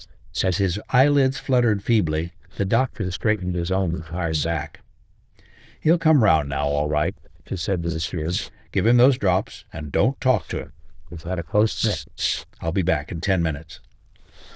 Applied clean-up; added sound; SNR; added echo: neural diffusion model UNIVERSE++.